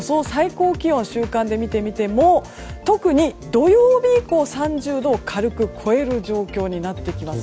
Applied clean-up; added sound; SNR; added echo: none; none; none; none.